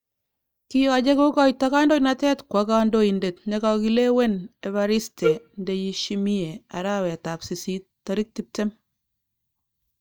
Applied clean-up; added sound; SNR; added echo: neural mask model DeepFilterNet 3.